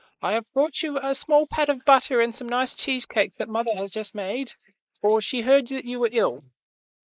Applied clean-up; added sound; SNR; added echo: neural mask model Resemble Enhance denoiser.